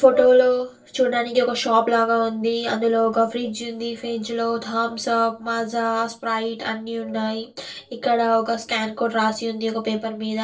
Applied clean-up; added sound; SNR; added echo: neural separator model SepFormer DNS4.